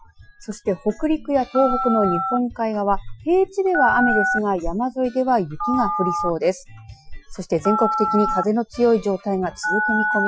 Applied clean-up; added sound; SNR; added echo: classical method Wiener filter.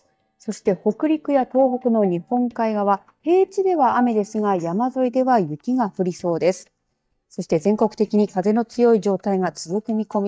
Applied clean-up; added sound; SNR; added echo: neural mask model DeepFilterNet 3.